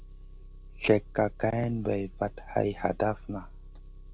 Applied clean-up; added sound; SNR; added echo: none; Engine; 15 dB; none.